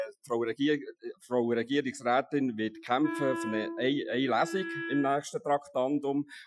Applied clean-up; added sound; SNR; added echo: classical method Wiener filter.